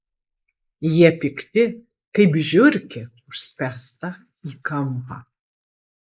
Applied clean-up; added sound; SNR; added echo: neural mask model Resemble Enhance denoiser.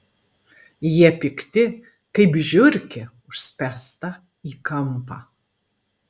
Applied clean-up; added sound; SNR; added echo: none; none; none; none.